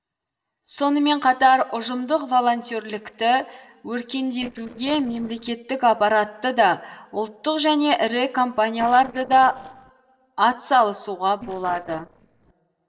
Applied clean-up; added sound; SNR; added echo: neural separator model SepFormer DNS4.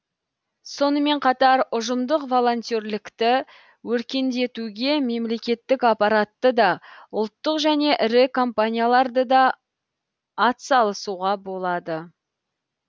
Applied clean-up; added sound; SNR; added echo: none; none; none; none.